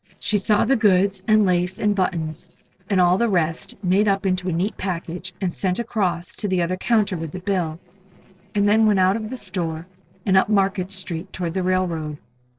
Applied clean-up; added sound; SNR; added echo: neural separator model SepFormer DNS4.